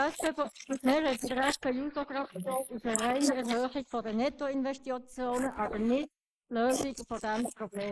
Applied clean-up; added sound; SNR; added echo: neural mask model Resemble Enhance denoiser.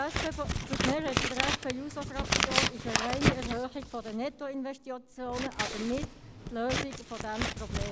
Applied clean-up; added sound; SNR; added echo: none; Scissors; -3 dB; none.